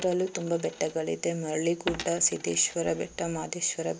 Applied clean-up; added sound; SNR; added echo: none; Coin (dropping); 16 dB; none.